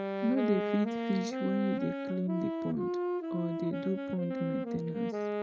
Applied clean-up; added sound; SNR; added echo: neural mask model RNNoise.